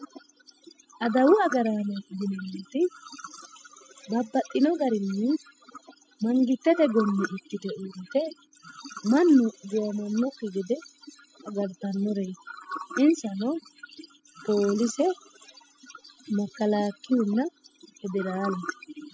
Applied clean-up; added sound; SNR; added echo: classical method spectral subtraction.